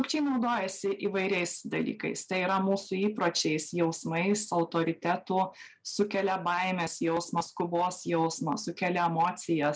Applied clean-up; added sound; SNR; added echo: none; none; none; none.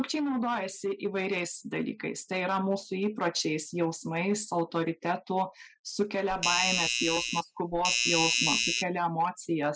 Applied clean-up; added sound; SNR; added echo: classical method spectral subtraction.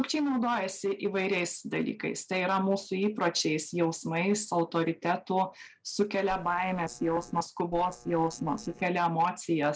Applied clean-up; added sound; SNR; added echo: neural separator model SepFormer DNS4.